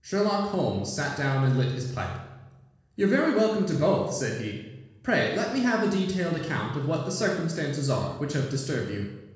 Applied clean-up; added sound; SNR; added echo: none; none; none; reverberation time 1.1 s.